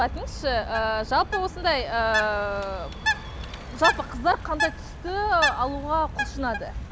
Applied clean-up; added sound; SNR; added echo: none; Bird; 4 dB; none.